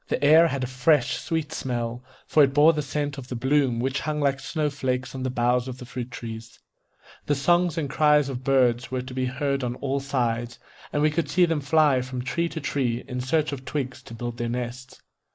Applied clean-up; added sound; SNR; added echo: neural mask model Resemble Enhance denoiser.